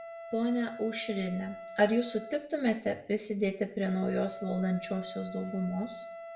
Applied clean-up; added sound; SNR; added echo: none; Wind instrument, woodwind instrument; 13 dB; reverberation time 0.4 s.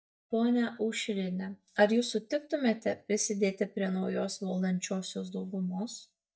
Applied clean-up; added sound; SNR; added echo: neural mask model DeepFilterNet 3.